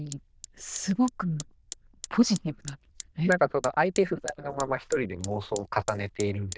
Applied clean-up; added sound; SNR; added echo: neural diffusion model UNIVERSE++.